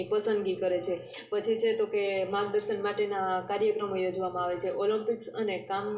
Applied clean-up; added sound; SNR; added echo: none; none; none; reverberation time 0.2 s.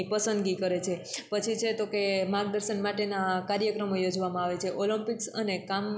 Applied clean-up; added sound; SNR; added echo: none; none; none; none.